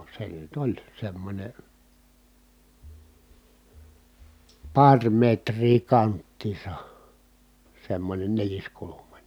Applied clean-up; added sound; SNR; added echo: none; none; none; none.